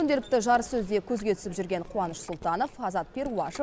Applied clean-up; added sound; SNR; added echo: none; Chewing, mastication; 20 dB; none.